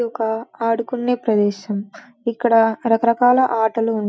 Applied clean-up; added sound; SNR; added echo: none; none; none; none.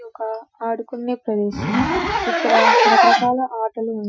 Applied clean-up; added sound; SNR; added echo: classical method Wiener filter.